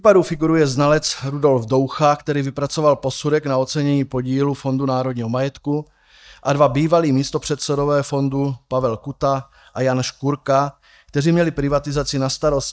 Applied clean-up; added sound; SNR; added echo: neural mask model DeepFilterNet 3.